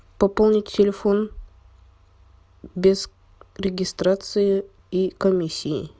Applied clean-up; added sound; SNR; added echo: none; none; none; none.